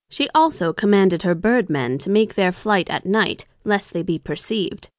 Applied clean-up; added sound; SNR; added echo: none; none; none; none.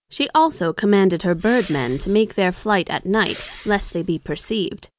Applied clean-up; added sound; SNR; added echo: none; Respiratory sounds; 18 dB; none.